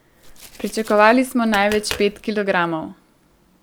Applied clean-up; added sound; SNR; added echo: none; Tap; 15 dB; none.